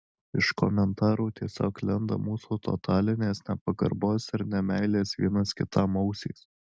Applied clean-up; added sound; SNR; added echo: none; none; none; none.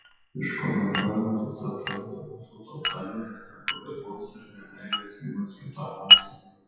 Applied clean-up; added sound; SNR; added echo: classical method WPE with log-MMSE.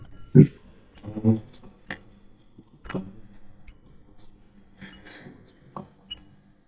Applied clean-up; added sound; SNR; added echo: neural mask model DeepFilterNet 3.